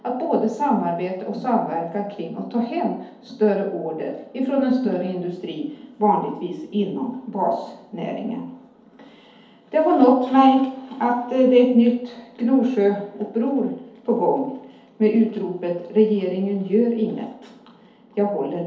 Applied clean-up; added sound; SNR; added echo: none; none; none; reverberation time 2.2 s.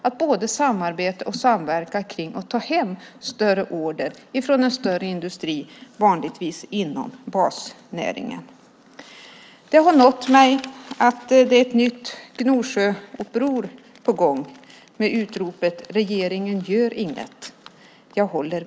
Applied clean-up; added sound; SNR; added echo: none; none; none; none.